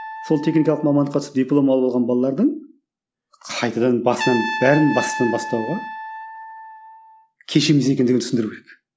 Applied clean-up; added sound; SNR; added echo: none; Trumpet; 12 dB; none.